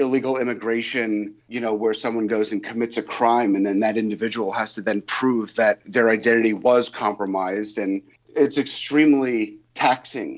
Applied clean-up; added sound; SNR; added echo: none; none; none; none.